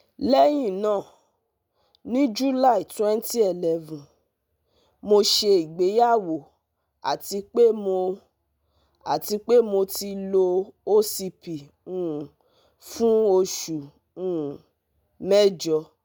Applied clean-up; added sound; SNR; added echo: none; none; none; none.